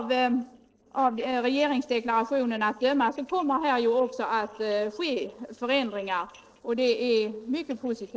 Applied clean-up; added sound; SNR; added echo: neural separator model SepFormer DNS4.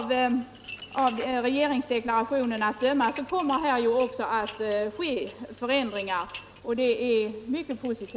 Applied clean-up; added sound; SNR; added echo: none; Dishes, pots, and pans; 19 dB; none.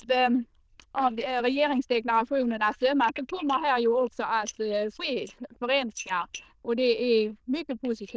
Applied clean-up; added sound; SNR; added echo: neural diffusion model UNIVERSE++.